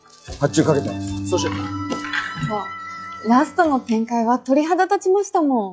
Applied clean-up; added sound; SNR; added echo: classical method log-MMSE.